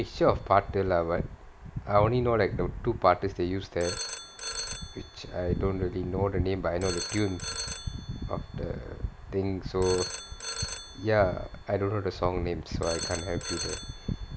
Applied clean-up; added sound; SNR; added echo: none; Telephone; 9 dB; none.